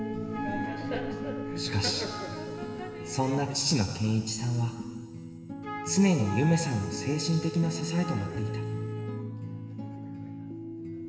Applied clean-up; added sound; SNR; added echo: none; Wind instrument, woodwind instrument; 12 dB; reverberation time 2.8 s.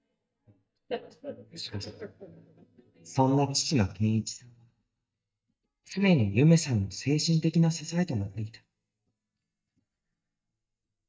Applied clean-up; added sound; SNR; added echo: neural mask model DeepFilterNet 3.